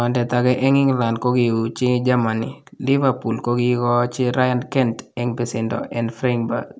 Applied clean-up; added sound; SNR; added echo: none; none; none; none.